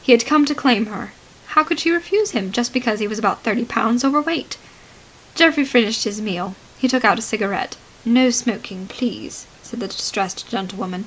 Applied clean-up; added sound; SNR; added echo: none; none; none; none.